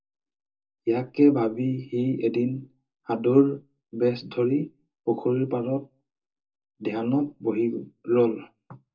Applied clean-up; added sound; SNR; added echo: none; none; none; reverberation time 0.2 s.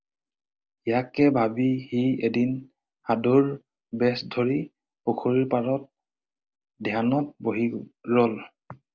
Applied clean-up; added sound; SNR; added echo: none; none; none; none.